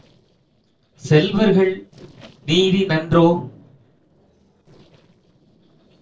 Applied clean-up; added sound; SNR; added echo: neural separator model SepFormer DNS4.